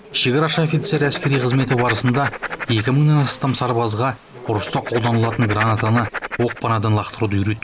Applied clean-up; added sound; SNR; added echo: none; Writing; 10 dB; none.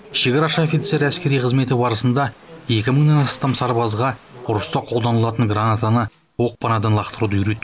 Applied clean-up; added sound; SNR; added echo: none; none; none; none.